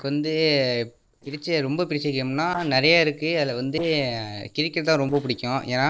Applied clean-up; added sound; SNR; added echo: neural separator model SepFormer DNS4.